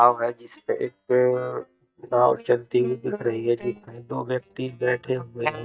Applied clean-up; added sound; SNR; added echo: neural mask model DeepFilterNet 3.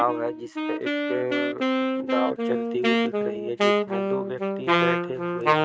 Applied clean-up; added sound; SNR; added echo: neural mask model RNNoise.